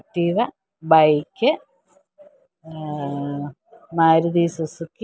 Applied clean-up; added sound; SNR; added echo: none; none; none; none.